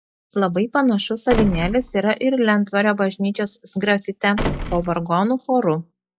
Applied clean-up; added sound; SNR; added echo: classical method log-MMSE.